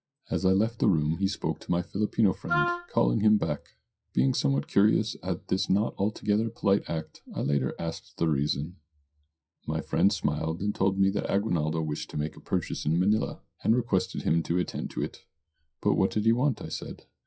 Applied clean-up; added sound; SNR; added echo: classical method WPE with log-MMSE.